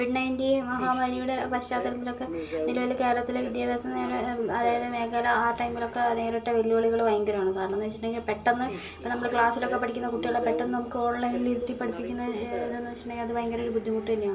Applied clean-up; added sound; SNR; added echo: none; Subway, metro, underground; 11 dB; reverberation time 0.3 s.